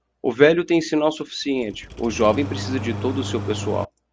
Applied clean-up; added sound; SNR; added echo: none; Engine starting; 9 dB; none.